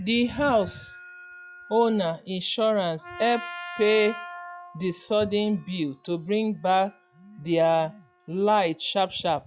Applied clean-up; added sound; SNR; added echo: classical method log-MMSE.